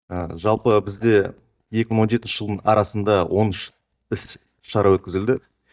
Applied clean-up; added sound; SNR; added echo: neural mask model DeepFilterNet 3.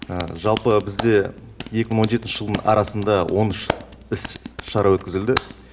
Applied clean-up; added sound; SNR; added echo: none; Hands; 12 dB; reverberation time 0.7 s.